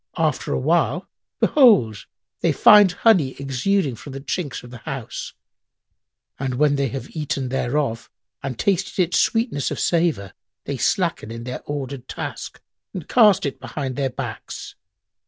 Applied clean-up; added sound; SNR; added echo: none; none; none; none.